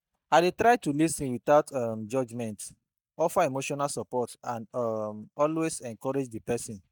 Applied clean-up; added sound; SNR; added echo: neural mask model DeepFilterNet 3.